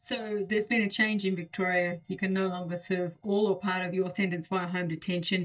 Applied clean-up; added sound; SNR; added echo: neural mask model DeepFilterNet 3.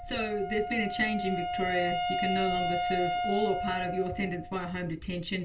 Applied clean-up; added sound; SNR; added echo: none; Wind instrument, woodwind instrument; 1 dB; reverberation time 0.2 s.